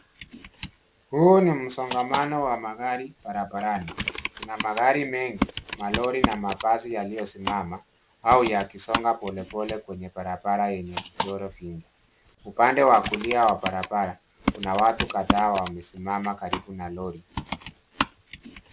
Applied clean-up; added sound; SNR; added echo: none; Computer keyboard; 8 dB; none.